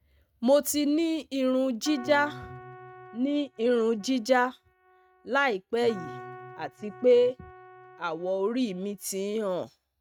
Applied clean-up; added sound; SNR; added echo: neural mask model RNNoise.